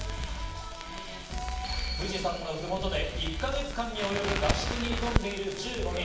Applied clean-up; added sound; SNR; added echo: none; Crackle; 4 dB; reverberation time 0.6 s.